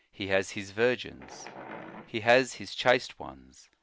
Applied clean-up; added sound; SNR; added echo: none; Wild animals; 16 dB; none.